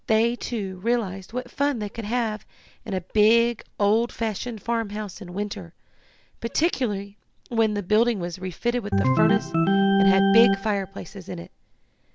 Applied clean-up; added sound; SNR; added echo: none; Organ; -3 dB; none.